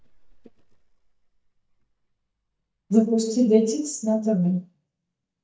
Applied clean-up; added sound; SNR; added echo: neural mask model DeepFilterNet 3.